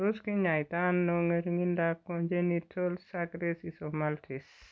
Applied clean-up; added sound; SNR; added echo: none; none; none; none.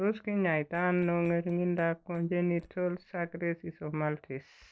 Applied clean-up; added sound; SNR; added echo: neural separator model SepFormer DNS4.